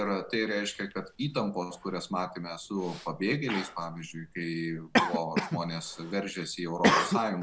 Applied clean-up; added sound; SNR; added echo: none; Cough; 1 dB; none.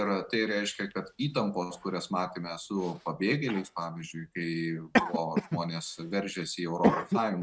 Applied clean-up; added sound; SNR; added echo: neural mask model RNNoise.